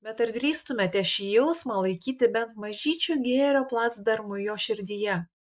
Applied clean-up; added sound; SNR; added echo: neural mask model Resemble Enhance denoiser.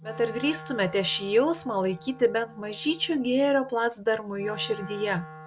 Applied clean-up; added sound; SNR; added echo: none; Wind instrument, woodwind instrument; 17 dB; none.